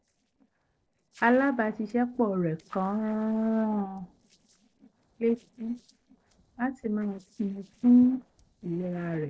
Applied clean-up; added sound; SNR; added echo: neural separator model SepFormer DNS4.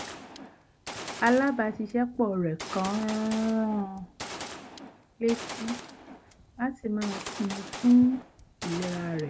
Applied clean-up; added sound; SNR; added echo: none; Gunshot, gunfire; 13 dB; none.